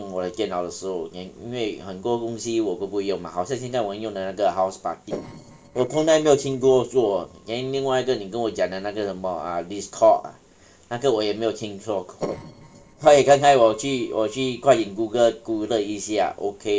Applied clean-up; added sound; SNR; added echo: neural separator model SepFormer DNS4.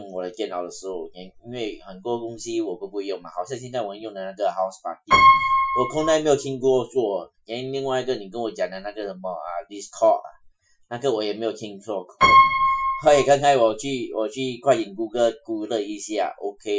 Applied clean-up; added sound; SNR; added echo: classical method Wiener filter.